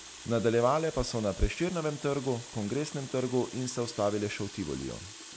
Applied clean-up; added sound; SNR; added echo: none; Water tap, faucet; 15 dB; none.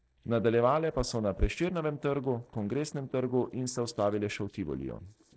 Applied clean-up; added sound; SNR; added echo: neural separator model SepFormer DNS4.